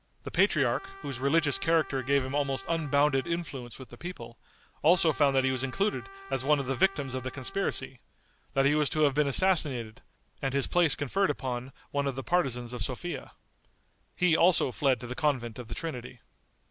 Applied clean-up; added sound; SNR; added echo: none; Trumpet; 18 dB; none.